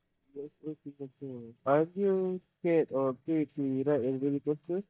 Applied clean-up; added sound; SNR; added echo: neural mask model DeepFilterNet 3.